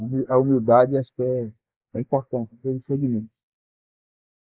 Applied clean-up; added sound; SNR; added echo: neural mask model Resemble Enhance denoiser.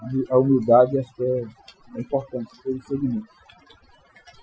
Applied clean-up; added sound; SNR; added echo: classical method Wiener filter.